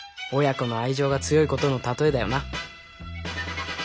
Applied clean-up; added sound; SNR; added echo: none; none; none; none.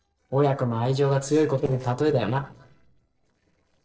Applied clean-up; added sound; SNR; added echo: neural separator model SepFormer DNS4.